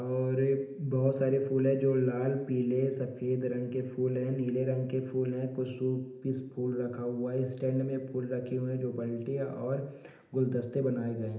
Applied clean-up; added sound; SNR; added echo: none; none; none; reverberation time 0.8 s.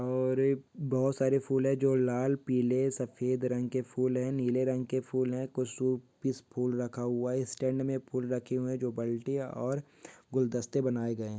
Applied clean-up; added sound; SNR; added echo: none; none; none; none.